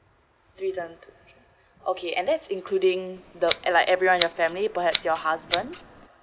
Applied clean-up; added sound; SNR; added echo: none; Scissors; 7 dB; none.